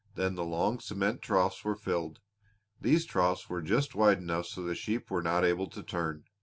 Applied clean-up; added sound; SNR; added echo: none; none; none; none.